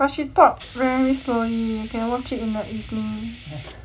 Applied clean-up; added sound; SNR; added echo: none; Hiss; 16 dB; reverberation time 0.2 s.